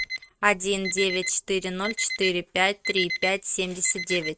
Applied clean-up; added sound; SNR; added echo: neural mask model RNNoise.